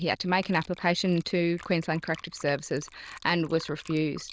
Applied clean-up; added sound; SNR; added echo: neural diffusion model UNIVERSE++.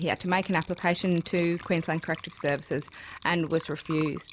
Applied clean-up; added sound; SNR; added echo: none; Water / Liquid; 19 dB; none.